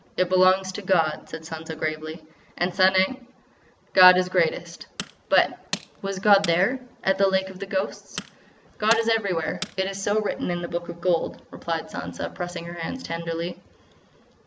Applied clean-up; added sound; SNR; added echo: none; Tools; 13 dB; none.